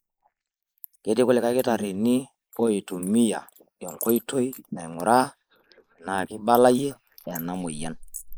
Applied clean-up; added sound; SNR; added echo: neural mask model Resemble Enhance denoiser.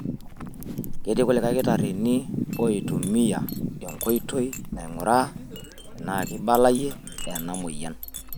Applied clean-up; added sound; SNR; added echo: none; Chink, clink; 10 dB; none.